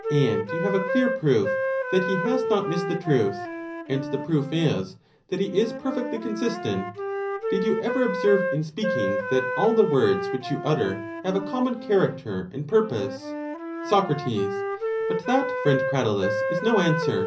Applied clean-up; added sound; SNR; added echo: none; Wind instrument, woodwind instrument; 4 dB; reverberation time 0.5 s.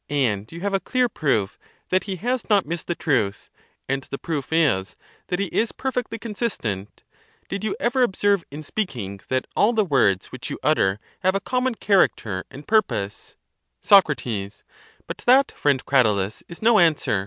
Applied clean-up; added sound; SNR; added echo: none; none; none; none.